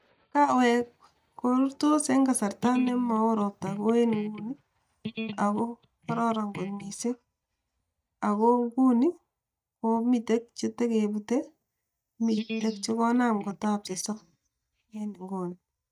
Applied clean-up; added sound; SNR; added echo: neural mask model DeepFilterNet 3.